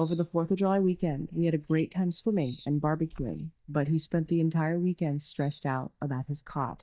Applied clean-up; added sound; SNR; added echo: neural mask model DeepFilterNet 3.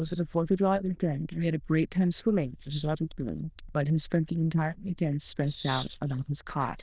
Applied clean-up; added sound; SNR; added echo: neural diffusion model UNIVERSE++.